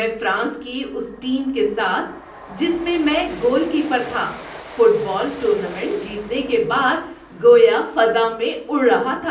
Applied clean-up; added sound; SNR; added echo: none; Train; 19 dB; reverberation time 0.6 s.